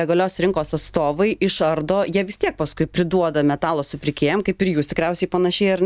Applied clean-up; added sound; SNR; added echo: neural mask model DeepFilterNet 3.